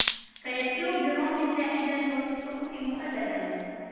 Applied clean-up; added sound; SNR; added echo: none; Wood; 4 dB; reverberation time 2.1 s.